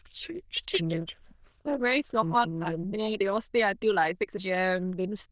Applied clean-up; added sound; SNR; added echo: neural diffusion model UNIVERSE++.